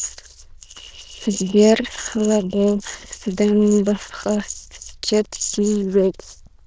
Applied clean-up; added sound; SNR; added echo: neural diffusion model UNIVERSE++.